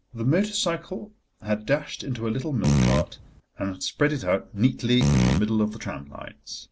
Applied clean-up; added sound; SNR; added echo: none; Fart; -4 dB; none.